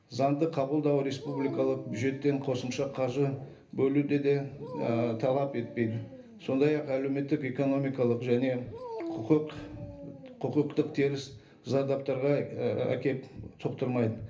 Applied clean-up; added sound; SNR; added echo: none; Dog; 14 dB; reverberation time 0.3 s.